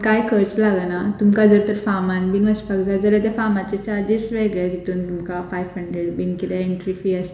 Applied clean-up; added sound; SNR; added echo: none; none; none; reverberation time 0.9 s.